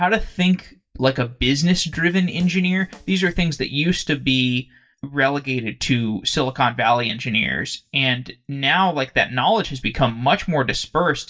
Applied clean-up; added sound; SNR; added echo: neural mask model DeepFilterNet 3.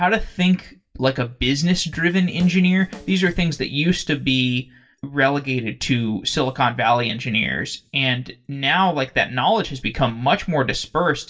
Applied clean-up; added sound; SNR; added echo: none; Drum kit; 19 dB; reverberation time 0.2 s.